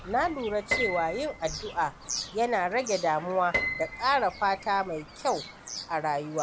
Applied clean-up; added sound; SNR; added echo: none; Bird vocalization, bird call, bird song + Piano; 8 dB; none.